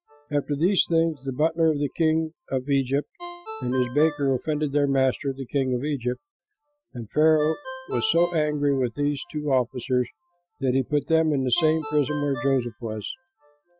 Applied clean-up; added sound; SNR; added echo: classical method Wiener filter.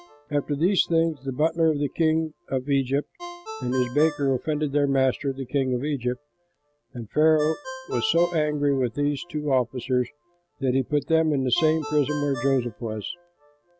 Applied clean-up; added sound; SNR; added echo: none; Ringtone; 17 dB; none.